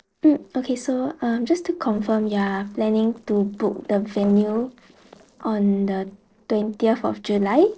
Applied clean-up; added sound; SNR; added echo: neural separator model SepFormer DNS4.